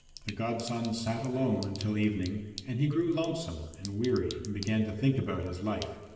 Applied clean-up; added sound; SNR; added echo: none; Sink (filling or washing); 17 dB; reverberation time 1.2 s.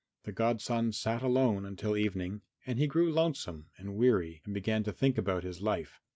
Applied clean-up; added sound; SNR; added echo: none; none; none; none.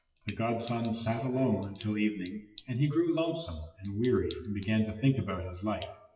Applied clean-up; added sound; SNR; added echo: classical method WPE with log-MMSE.